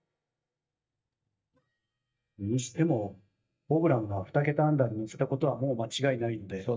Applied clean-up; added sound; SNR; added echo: neural mask model DeepFilterNet 3.